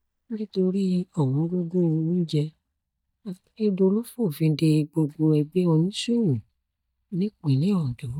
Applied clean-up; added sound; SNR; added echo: neural mask model DeepFilterNet 3.